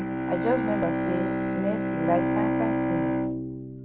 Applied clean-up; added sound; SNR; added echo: none; Bowed string instrument; -5 dB; none.